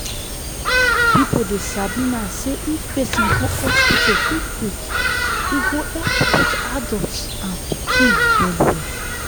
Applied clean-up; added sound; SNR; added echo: none; Bird vocalization, bird call, bird song; -4 dB; none.